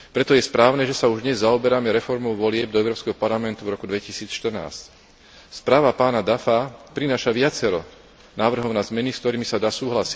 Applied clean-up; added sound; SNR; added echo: none; none; none; none.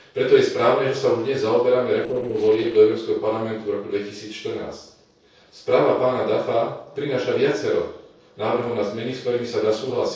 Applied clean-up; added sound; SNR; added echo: neural separator model SepFormer DNS4.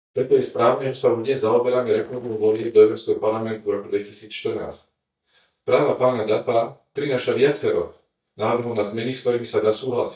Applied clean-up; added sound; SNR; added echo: neural mask model DeepFilterNet 3.